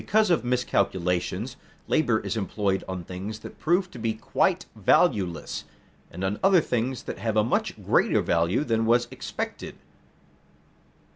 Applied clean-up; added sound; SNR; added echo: none; none; none; none.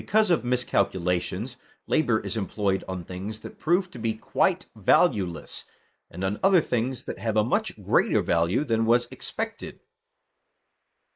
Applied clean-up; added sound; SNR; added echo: neural mask model Resemble Enhance denoiser.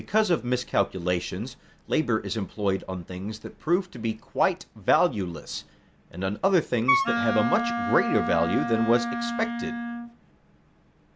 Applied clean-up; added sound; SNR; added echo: none; Wind instrument, woodwind instrument; 1 dB; none.